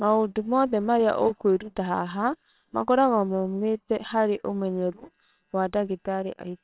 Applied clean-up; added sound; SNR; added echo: neural separator model SepFormer WHAMR!.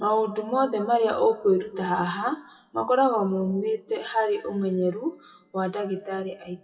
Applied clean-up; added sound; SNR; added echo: classical method WPE with log-MMSE.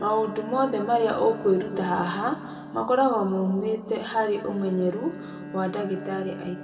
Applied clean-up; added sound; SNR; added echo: none; Bowed string instrument; 15 dB; reverberation time 1.7 s.